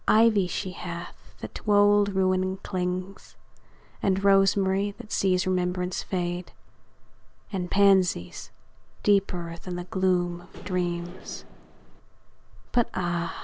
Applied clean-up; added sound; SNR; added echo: none; Engine / Mechanisms; 19 dB; none.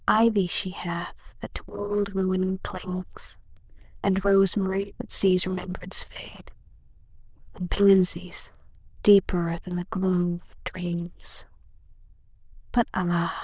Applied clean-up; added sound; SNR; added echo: neural diffusion model UNIVERSE++.